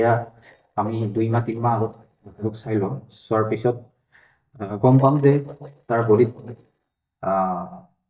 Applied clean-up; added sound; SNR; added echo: neural mask model DeepFilterNet 3.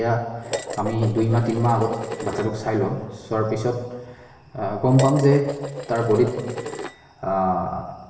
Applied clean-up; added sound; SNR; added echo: none; Dishes, pots, and pans; 10 dB; reverberation time 1.0 s.